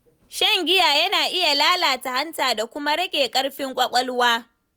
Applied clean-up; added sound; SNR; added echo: none; none; none; none.